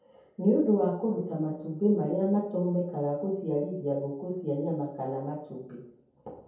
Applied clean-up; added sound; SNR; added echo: none; none; none; reverberation time 0.7 s.